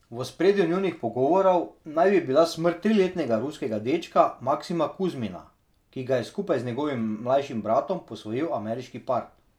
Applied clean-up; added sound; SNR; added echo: none; none; none; none.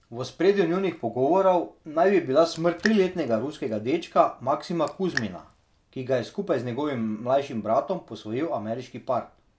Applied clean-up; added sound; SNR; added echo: none; Raindrop; 13 dB; none.